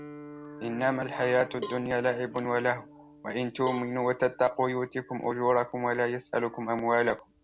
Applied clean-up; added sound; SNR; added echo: none; Guitar + Cowbell; 16 dB; none.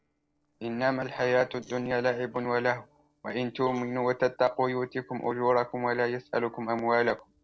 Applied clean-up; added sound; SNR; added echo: neural separator model SepFormer DNS4.